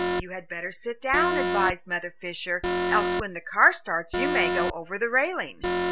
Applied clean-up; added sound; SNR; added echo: none; Alarm; 2 dB; none.